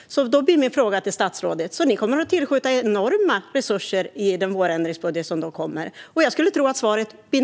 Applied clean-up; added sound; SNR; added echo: none; none; none; none.